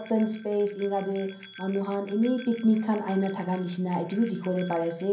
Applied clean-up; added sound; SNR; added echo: none; Bell; 18 dB; reverberation time 0.6 s.